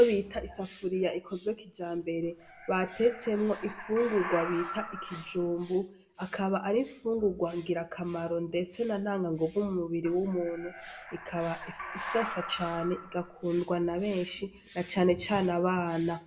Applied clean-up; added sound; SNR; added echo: none; Animal; 10 dB; reverberation time 0.5 s.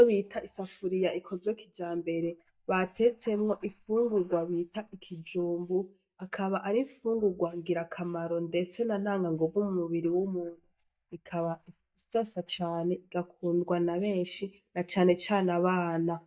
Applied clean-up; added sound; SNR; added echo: neural mask model DeepFilterNet 3.